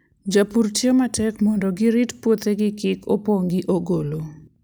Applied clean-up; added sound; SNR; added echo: none; none; none; none.